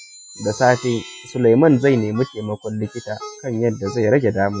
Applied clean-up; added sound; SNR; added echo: classical method Wiener filter.